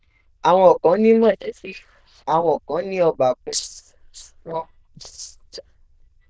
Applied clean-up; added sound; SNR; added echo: neural diffusion model UNIVERSE++.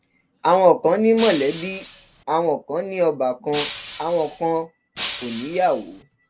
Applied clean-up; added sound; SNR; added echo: none; Shatter; 6 dB; none.